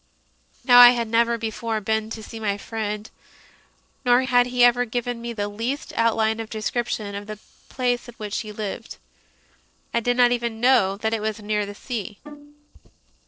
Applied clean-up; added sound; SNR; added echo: neural separator model SepFormer DNS4.